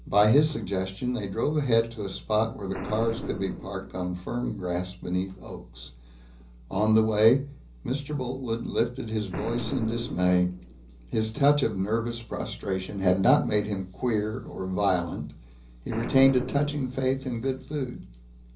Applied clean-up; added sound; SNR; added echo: none; Boom; 16 dB; reverberation time 0.5 s.